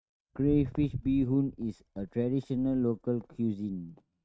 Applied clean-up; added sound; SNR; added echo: neural mask model RNNoise.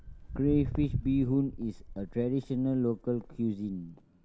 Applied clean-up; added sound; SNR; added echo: none; Walk, footsteps; 10 dB; none.